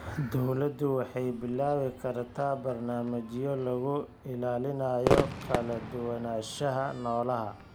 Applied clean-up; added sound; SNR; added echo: none; Crowd / Fireworks; 6 dB; none.